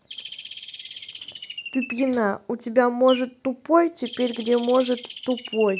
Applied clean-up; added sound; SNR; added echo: none; Bird; 15 dB; none.